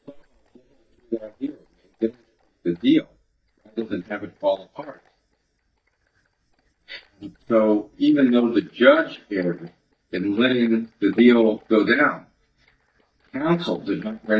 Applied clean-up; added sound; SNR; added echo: neural mask model DeepFilterNet 3.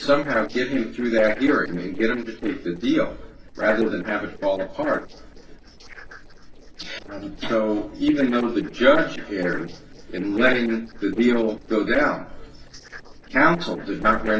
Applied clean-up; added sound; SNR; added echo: neural separator model SepFormer DNS4.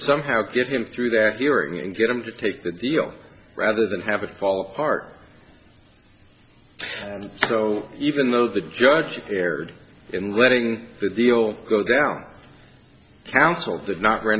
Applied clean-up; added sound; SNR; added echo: none; none; none; none.